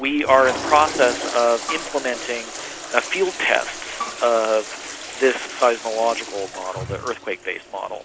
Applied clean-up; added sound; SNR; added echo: none; Bowed string instrument + Toilet flush; 10 dB; none.